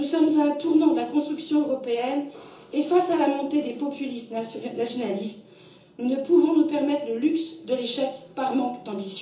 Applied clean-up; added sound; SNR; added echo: none; none; none; reverberation time 0.7 s.